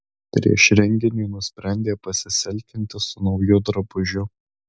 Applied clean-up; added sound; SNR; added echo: none; none; none; none.